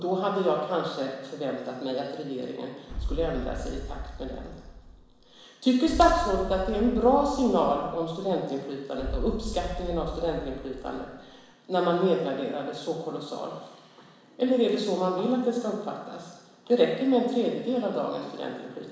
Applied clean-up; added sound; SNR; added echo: none; Boom; 8 dB; reverberation time 1.0 s.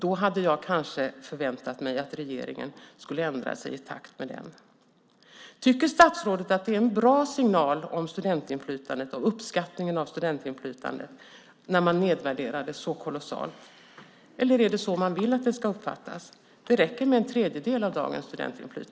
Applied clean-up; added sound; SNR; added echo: none; none; none; none.